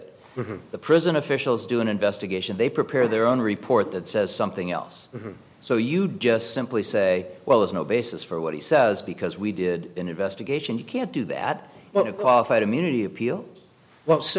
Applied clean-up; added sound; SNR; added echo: none; none; none; none.